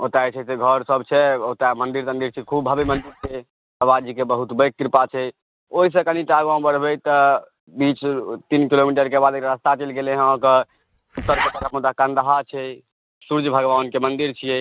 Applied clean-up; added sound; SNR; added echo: neural mask model RNNoise.